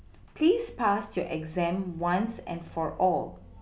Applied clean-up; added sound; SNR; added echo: none; none; none; none.